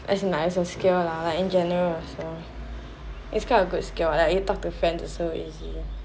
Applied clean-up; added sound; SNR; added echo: none; none; none; none.